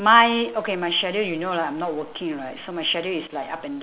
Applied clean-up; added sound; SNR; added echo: none; none; none; none.